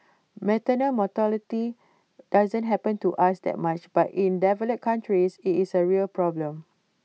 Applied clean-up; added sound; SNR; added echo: none; none; none; none.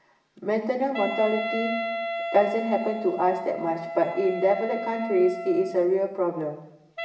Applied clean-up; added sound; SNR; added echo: none; Wind instrument, woodwind instrument; 8 dB; reverberation time 0.8 s.